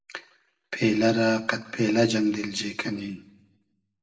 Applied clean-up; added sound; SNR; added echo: none; none; none; reverberation time 0.7 s.